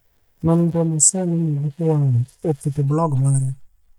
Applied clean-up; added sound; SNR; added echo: neural mask model DeepFilterNet 3.